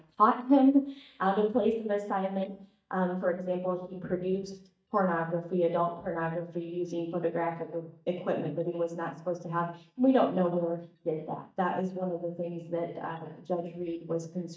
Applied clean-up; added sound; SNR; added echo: neural mask model DeepFilterNet 3.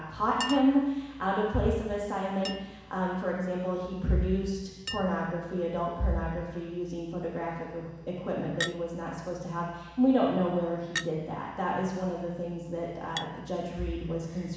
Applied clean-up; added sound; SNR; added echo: none; Chink, clink; 16 dB; reverberation time 1.1 s.